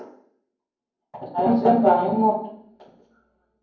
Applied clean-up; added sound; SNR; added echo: none; none; none; reverberation time 0.9 s.